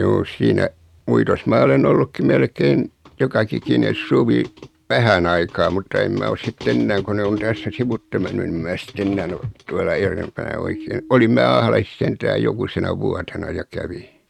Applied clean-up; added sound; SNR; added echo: neural mask model RNNoise.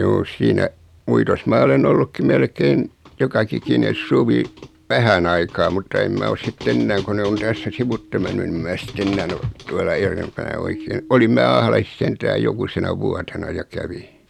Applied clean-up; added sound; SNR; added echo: none; Tabla; 19 dB; none.